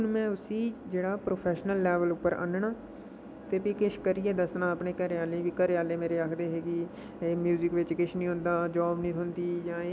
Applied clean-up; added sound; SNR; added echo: none; none; none; none.